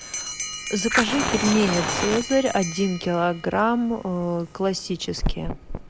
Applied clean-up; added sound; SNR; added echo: none; Bell + Fire; 5 dB; none.